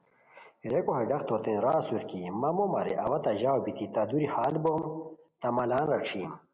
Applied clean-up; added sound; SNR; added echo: none; none; none; none.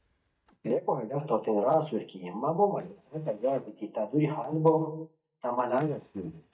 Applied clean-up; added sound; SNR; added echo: neural mask model DeepFilterNet 3.